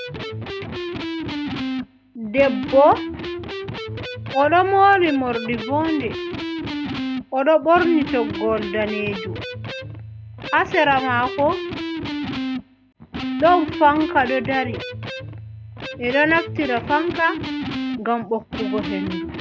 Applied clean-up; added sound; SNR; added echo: none; Electric guitar; 7 dB; none.